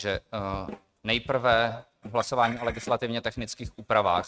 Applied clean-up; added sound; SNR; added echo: neural mask model RNNoise.